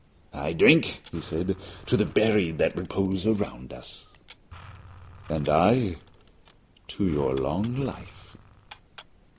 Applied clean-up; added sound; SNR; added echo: none; Camera + Engine; 19 dB; none.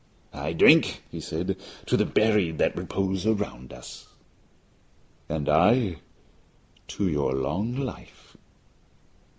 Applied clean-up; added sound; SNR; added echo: none; none; none; none.